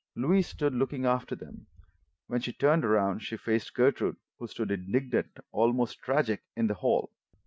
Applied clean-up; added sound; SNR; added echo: none; none; none; none.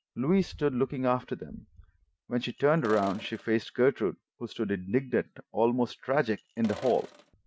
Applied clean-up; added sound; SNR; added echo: none; Sink (filling or washing); 16 dB; none.